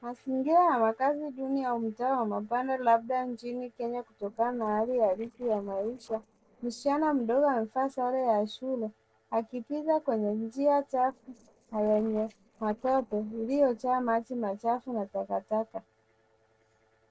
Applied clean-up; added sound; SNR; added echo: neural separator model SepFormer DNS4.